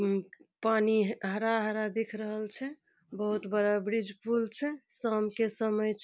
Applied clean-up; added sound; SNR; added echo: none; none; none; none.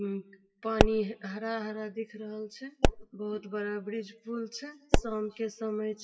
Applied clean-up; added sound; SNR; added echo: classical method WPE with log-MMSE.